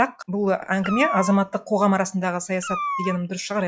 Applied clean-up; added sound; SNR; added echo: classical method log-MMSE.